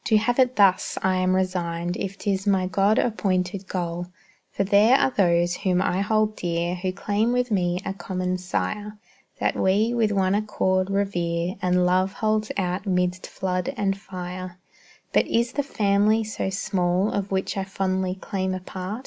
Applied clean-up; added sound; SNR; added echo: none; none; none; none.